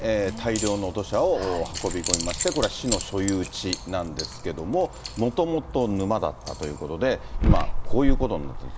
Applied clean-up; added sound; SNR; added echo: none; Keys jangling; 1 dB; none.